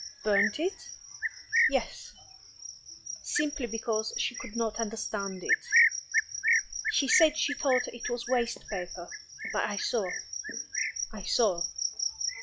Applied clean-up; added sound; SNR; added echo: classical method log-MMSE.